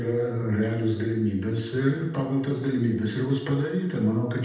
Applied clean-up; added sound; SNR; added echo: none; none; none; reverberation time 0.9 s.